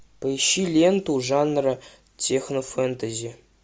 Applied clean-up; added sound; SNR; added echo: none; none; none; none.